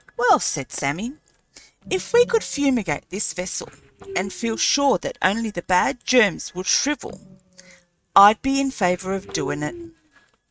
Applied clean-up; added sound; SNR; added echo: neural mask model RNNoise.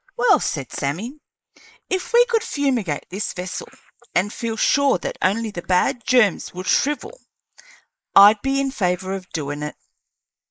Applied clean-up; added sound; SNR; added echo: neural mask model Resemble Enhance denoiser.